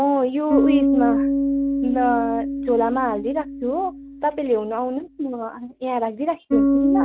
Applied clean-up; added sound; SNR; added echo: none; Bass guitar; -1 dB; none.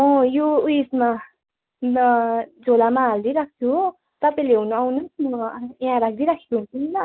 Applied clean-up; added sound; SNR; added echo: none; none; none; none.